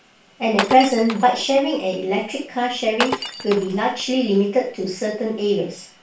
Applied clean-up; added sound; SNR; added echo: none; Glass; 10 dB; reverberation time 0.3 s.